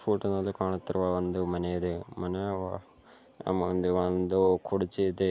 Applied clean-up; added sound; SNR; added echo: none; none; none; none.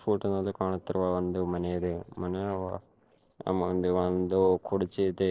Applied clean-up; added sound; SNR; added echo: neural separator model SepFormer DNS4.